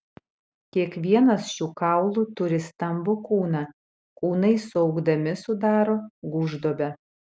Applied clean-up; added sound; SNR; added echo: none; none; none; none.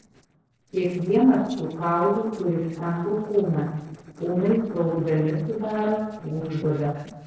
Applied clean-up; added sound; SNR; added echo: neural separator model SepFormer DNS4.